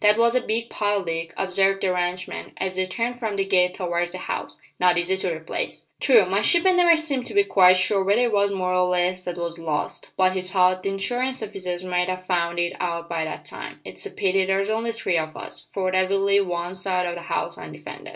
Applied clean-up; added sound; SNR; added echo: none; none; none; reverberation time 0.2 s.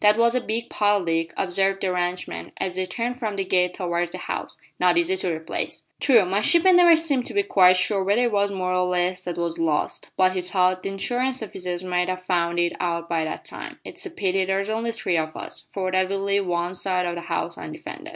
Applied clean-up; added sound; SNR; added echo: none; none; none; none.